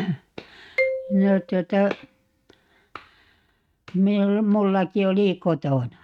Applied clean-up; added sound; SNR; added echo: neural mask model RNNoise.